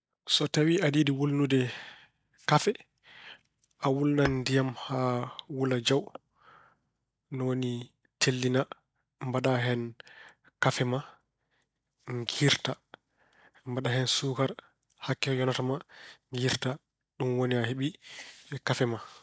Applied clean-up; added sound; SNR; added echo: neural separator model SepFormer DNS4.